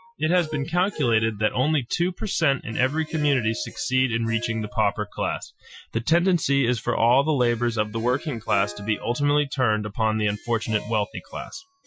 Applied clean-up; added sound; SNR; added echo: classical method Wiener filter.